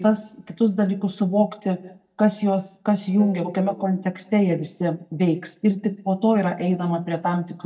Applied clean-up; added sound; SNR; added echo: neural mask model DeepFilterNet 3.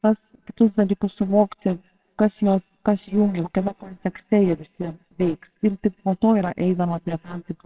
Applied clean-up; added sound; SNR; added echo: neural separator model SepFormer WHAMR!.